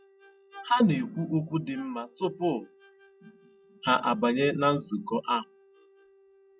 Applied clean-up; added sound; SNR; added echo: classical method log-MMSE.